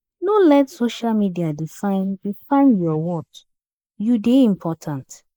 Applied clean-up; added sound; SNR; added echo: neural mask model Resemble Enhance denoiser.